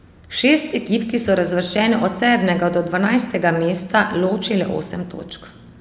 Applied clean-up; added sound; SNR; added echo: none; none; none; none.